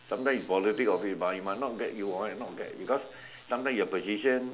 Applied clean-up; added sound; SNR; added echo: none; none; none; none.